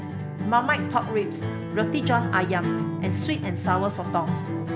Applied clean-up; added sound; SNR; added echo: none; Acoustic guitar; 2 dB; none.